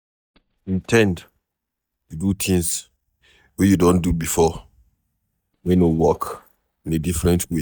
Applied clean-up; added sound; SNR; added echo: neural mask model DeepFilterNet 3.